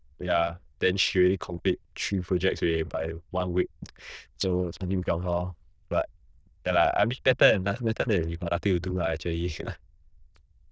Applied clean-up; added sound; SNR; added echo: neural diffusion model UNIVERSE++.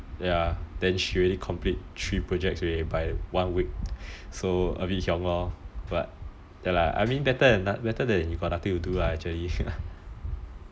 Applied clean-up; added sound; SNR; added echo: none; none; none; none.